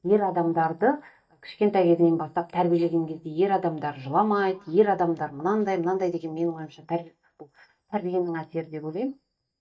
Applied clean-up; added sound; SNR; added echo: neural mask model DeepFilterNet 3.